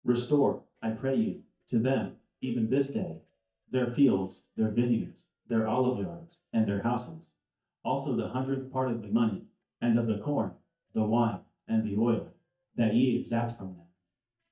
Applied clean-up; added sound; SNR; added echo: neural mask model DeepFilterNet 3.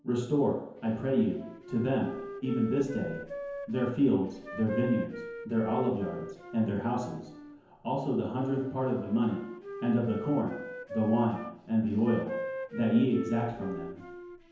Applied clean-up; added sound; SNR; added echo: none; Wind instrument, woodwind instrument; 11 dB; reverberation time 0.9 s.